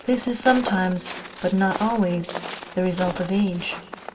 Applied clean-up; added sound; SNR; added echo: none; Walk, footsteps; 11 dB; reverberation time 1.5 s.